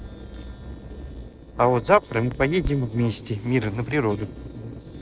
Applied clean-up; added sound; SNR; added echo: neural separator model SepFormer DNS4.